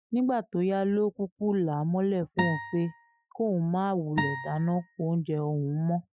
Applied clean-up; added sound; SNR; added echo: classical method Wiener filter.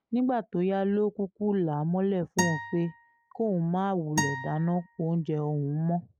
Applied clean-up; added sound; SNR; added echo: none; Acoustic guitar; 8 dB; none.